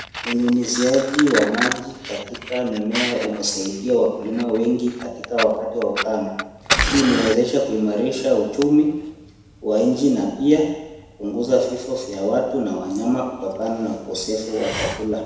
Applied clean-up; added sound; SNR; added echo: none; Fire; 9 dB; reverberation time 1.0 s.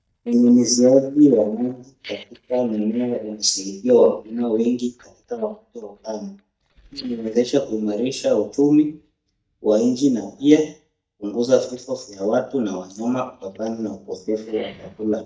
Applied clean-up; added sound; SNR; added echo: neural mask model DeepFilterNet 3.